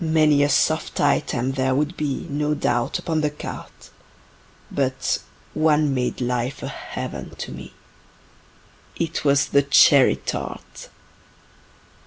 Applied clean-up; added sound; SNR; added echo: none; none; none; none.